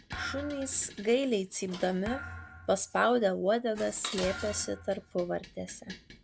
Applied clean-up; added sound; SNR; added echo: none; Dishes, pots, and pans + Thump, thud; 13 dB; none.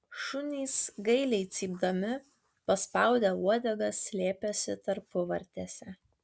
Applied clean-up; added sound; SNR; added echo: none; none; none; none.